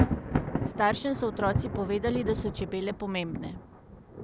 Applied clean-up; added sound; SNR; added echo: none; Thunder; 1 dB; none.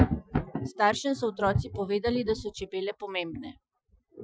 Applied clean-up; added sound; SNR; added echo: classical method Wiener filter.